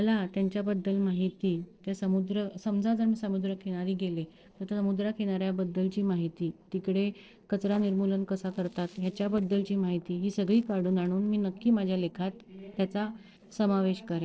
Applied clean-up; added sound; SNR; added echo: neural separator model SepFormer DNS4.